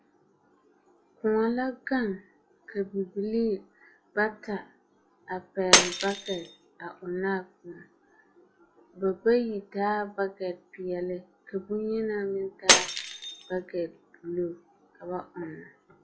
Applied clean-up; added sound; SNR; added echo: classical method log-MMSE.